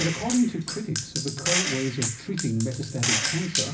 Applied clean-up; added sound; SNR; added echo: none; Gunshot, gunfire; 1 dB; reverberation time 0.4 s.